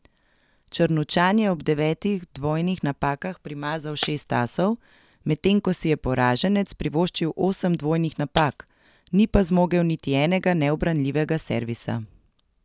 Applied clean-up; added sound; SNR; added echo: none; Shatter; 19 dB; none.